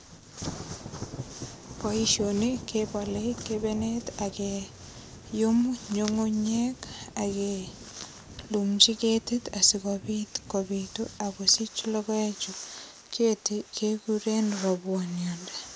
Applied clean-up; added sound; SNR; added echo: none; Thunder; 15 dB; none.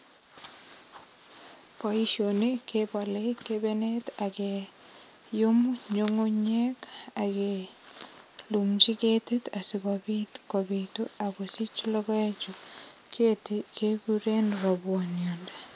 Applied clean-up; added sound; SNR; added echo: none; none; none; none.